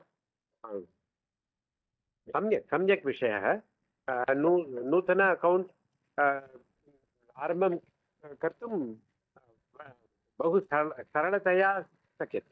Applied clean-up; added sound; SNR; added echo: neural mask model DeepFilterNet 3.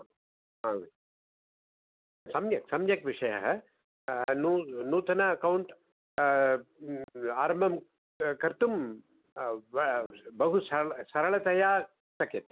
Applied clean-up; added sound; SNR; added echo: none; none; none; none.